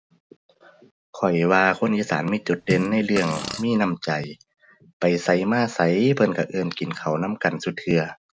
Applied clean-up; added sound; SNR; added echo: none; Fart; 8 dB; none.